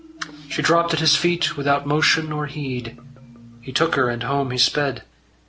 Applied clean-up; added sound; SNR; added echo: none; Marimba, xylophone; 19 dB; none.